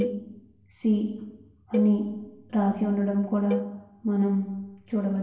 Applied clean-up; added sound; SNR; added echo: none; Cowbell; 12 dB; reverberation time 0.9 s.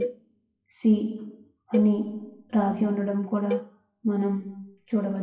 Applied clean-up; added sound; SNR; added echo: classical method WPE with log-MMSE.